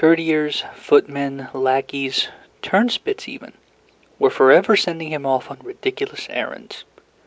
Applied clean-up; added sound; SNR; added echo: none; none; none; none.